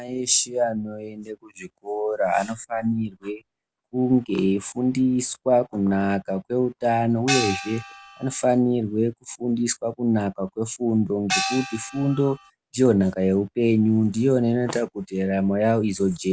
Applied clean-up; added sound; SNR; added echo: none; Gong; 6 dB; none.